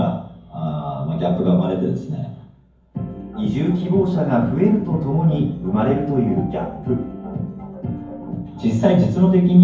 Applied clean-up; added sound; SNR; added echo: none; none; none; reverberation time 0.9 s.